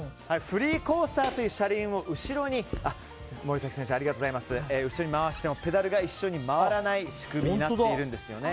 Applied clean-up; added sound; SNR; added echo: none; Squeak / Writing; 17 dB; none.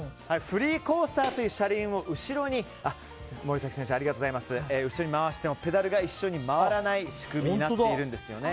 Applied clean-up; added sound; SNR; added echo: none; none; none; none.